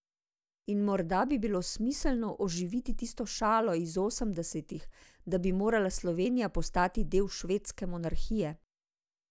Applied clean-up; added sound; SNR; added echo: none; none; none; none.